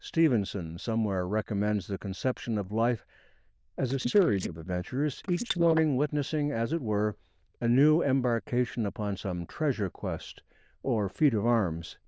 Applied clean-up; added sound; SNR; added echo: neural diffusion model UNIVERSE++.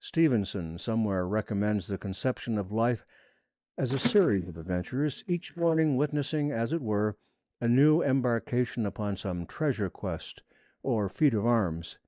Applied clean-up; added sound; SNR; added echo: neural mask model DeepFilterNet 3.